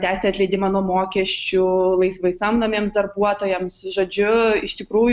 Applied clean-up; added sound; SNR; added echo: none; none; none; none.